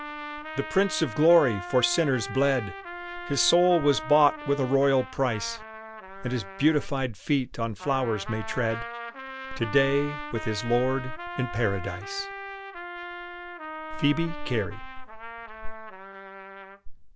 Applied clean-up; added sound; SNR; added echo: none; Trumpet; 12 dB; none.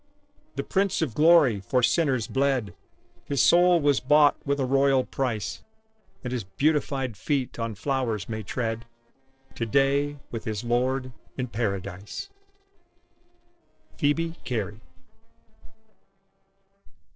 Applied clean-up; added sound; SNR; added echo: neural separator model SepFormer DNS4.